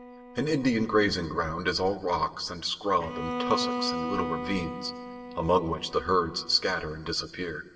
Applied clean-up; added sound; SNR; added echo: none; Bowed string instrument; 9 dB; reverberation time 2.1 s.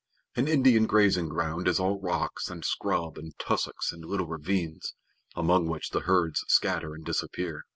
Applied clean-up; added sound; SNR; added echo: none; none; none; none.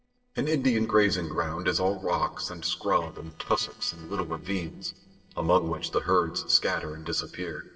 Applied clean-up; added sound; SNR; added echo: neural separator model SepFormer DNS4.